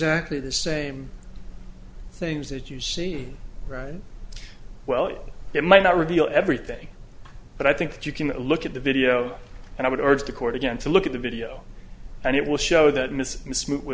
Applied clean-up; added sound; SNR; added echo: none; none; none; none.